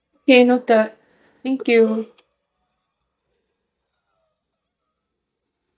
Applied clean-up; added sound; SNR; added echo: neural mask model DeepFilterNet 3.